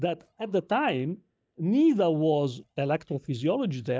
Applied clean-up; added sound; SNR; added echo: neural mask model DeepFilterNet 3.